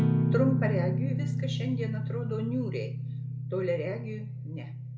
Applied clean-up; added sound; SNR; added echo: none; Guitar; -4 dB; reverberation time 0.5 s.